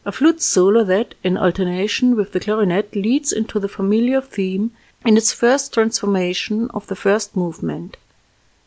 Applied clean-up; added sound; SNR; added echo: none; none; none; none.